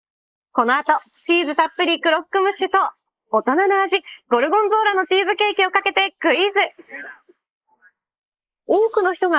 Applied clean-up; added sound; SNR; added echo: neural mask model Resemble Enhance denoiser.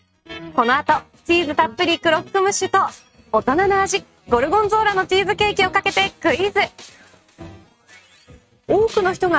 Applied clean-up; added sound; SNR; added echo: neural mask model RNNoise.